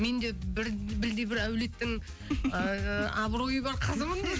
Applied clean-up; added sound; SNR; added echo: none; none; none; none.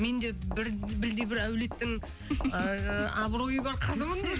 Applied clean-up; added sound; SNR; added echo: none; Knock; 16 dB; none.